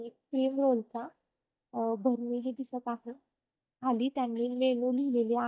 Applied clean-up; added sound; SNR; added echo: neural mask model DeepFilterNet 3.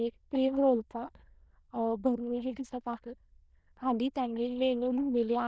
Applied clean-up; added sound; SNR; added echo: neural diffusion model UNIVERSE++.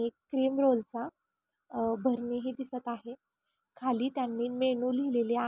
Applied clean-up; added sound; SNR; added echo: none; none; none; none.